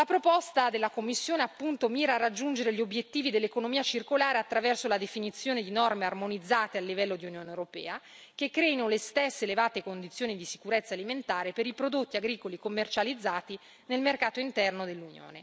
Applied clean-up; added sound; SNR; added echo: none; none; none; none.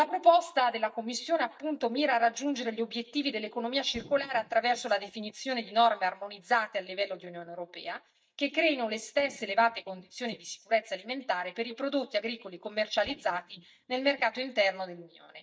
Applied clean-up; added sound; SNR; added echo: neural mask model DeepFilterNet 3.